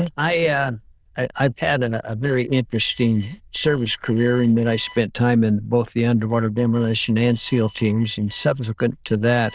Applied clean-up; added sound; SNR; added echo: neural diffusion model UNIVERSE++.